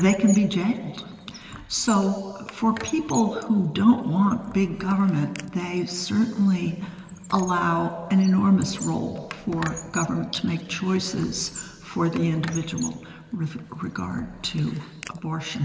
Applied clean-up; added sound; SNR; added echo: none; Squeak; 18 dB; reverberation time 1.9 s.